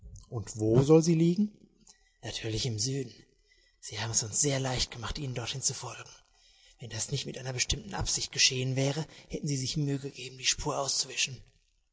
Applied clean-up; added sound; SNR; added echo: none; none; none; none.